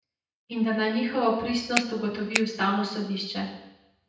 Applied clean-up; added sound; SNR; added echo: none; Finger snapping; 2 dB; reverberation time 0.9 s.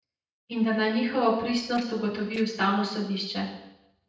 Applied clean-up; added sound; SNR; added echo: neural separator model SepFormer DNS4.